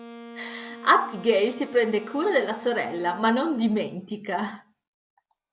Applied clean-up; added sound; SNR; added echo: none; Wind instrument, woodwind instrument; 18 dB; none.